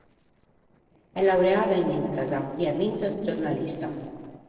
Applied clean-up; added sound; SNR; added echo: neural separator model SepFormer DNS4.